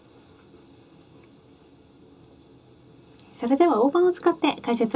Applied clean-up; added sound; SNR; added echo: none; none; none; reverberation time 0.2 s.